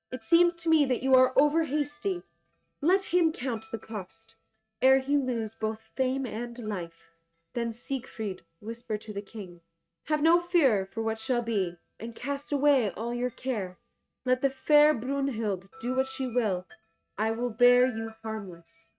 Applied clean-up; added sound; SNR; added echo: neural mask model RNNoise.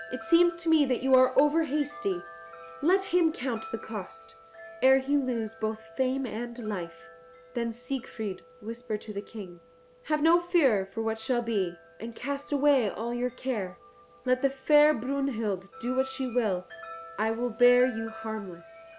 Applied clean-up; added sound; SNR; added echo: none; Wind chime; 19 dB; none.